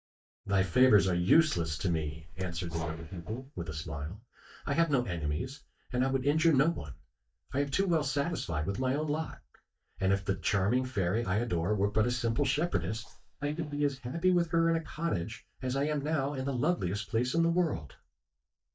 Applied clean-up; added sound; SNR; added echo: neural mask model DeepFilterNet 3.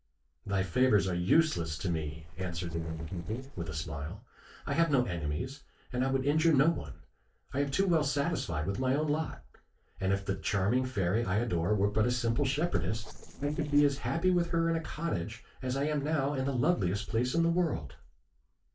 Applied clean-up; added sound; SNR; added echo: neural separator model SepFormer DNS4.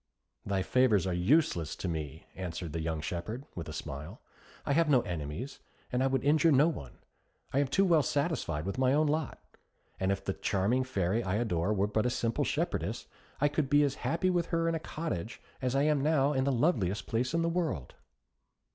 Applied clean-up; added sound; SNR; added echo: none; none; none; none.